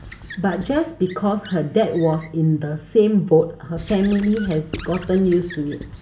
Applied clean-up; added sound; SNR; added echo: none; Squeak / Writing; 17 dB; reverberation time 0.4 s.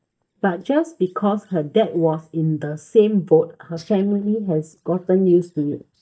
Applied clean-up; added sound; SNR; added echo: neural mask model DeepFilterNet 3.